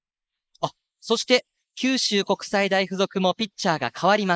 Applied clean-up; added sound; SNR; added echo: neural mask model Resemble Enhance denoiser.